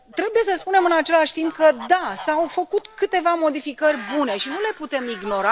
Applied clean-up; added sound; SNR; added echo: none; Fowl; 17 dB; none.